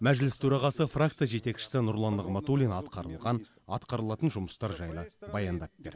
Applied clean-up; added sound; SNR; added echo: none; none; none; none.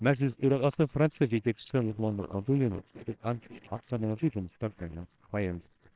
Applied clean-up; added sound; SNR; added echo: neural separator model SepFormer WHAMR!.